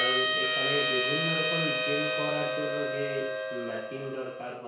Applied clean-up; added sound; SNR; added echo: none; Harmonica; -4 dB; reverberation time 0.6 s.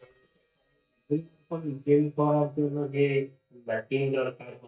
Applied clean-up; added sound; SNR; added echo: neural mask model DeepFilterNet 3.